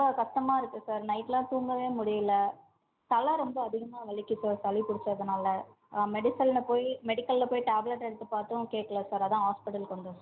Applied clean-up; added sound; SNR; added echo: none; none; none; none.